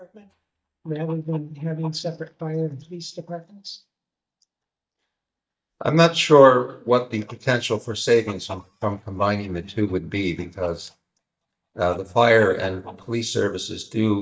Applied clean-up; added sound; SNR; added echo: neural mask model DeepFilterNet 3.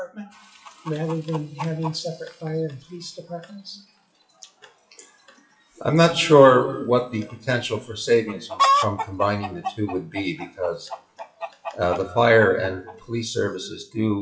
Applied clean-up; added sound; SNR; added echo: classical method WPE with log-MMSE.